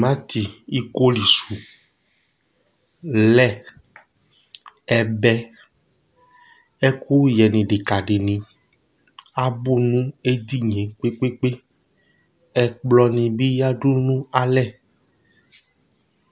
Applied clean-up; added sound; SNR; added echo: none; none; none; none.